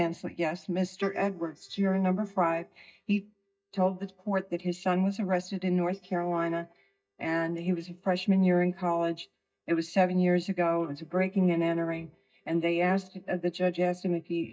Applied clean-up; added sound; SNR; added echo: neural mask model DeepFilterNet 3.